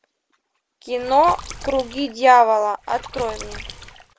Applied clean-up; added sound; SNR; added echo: none; Water / Splash, splatter; 15 dB; none.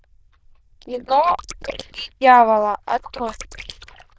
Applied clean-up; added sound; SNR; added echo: neural diffusion model UNIVERSE++.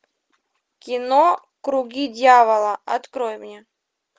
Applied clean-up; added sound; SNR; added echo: none; none; none; none.